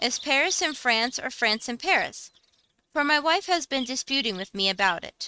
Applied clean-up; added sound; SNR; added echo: neural mask model RNNoise.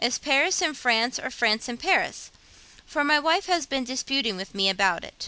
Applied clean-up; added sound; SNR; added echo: none; none; none; none.